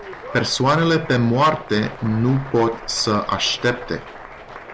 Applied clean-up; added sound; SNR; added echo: none; Applause; 15 dB; none.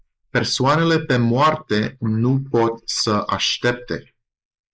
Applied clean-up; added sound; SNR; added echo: neural mask model Resemble Enhance denoiser.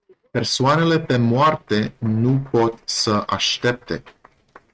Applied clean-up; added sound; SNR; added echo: neural mask model RNNoise.